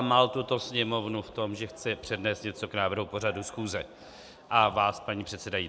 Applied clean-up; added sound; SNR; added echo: none; none; none; none.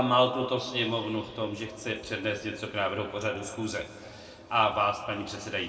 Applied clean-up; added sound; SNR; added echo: none; none; none; reverberation time 1.9 s.